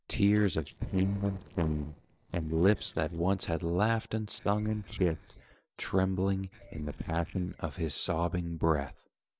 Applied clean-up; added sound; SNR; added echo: neural separator model SepFormer DNS4.